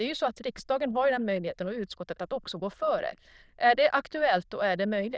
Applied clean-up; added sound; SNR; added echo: neural diffusion model UNIVERSE++.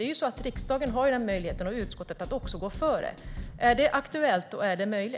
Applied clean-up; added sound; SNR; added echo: none; Drum kit; 11 dB; none.